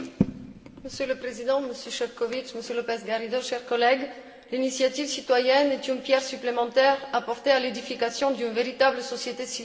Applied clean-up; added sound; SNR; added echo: none; none; none; reverberation time 1.5 s.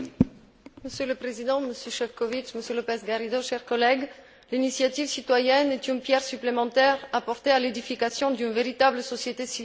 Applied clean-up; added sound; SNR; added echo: none; none; none; none.